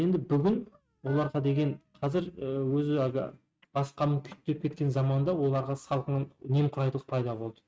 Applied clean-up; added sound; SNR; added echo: neural mask model RNNoise.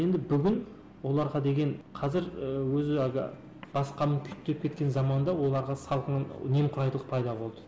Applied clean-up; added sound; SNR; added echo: none; none; none; none.